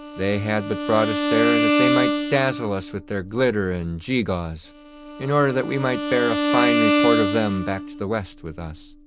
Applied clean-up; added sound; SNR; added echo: none; Bowed string instrument; 0 dB; none.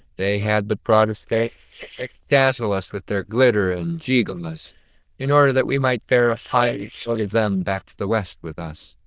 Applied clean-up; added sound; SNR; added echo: neural diffusion model UNIVERSE++.